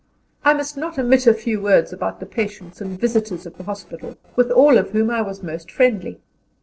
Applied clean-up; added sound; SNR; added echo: neural separator model SepFormer DNS4.